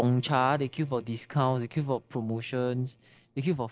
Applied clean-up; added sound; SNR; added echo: neural separator model SepFormer DNS4.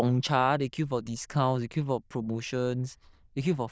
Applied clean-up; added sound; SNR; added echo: neural diffusion model UNIVERSE++.